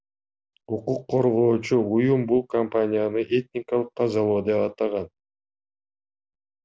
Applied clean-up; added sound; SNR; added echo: none; none; none; none.